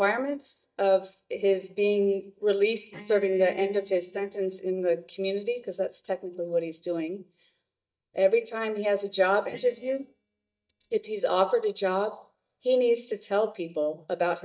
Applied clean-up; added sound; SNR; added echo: neural mask model DeepFilterNet 3.